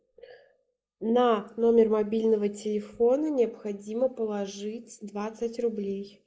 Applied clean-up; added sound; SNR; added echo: neural mask model Resemble Enhance denoiser.